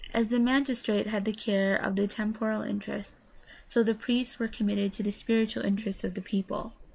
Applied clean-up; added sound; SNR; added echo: neural mask model Resemble Enhance denoiser.